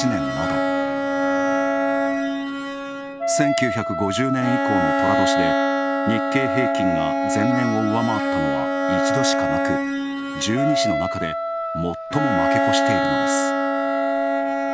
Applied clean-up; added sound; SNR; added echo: none; Bowed string instrument + Wind instrument, woodwind instrument; -5 dB; none.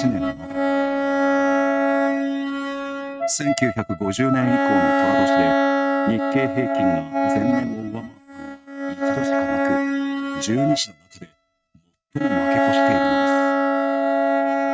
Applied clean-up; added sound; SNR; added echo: neural mask model RNNoise.